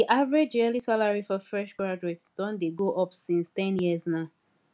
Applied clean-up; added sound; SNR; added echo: none; none; none; none.